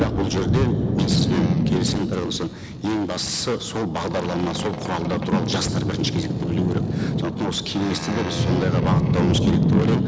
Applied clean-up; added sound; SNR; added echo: none; Boat, Water vehicle; -3 dB; none.